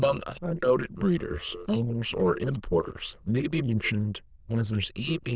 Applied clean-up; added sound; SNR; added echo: neural diffusion model UNIVERSE++.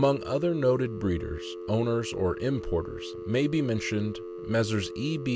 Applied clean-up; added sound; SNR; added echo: none; Telephone; 10 dB; none.